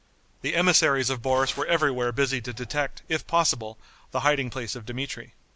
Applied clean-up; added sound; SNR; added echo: none; Tearing; 19 dB; none.